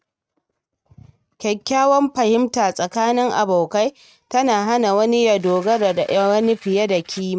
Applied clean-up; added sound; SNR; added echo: neural mask model RNNoise.